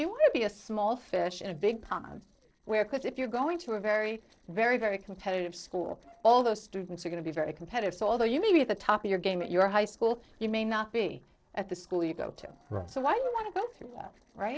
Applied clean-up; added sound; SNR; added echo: neural separator model SepFormer DNS4.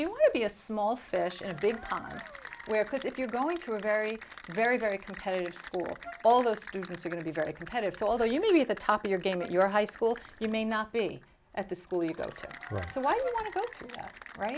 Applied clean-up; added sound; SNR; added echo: none; Wind instrument, woodwind instrument + Applause / Cheering; 17 dB; none.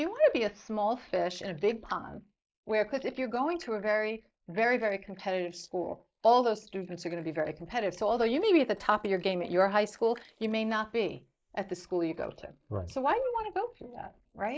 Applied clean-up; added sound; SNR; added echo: neural mask model Resemble Enhance denoiser.